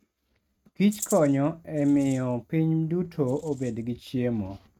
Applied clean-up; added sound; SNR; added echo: neural mask model RNNoise.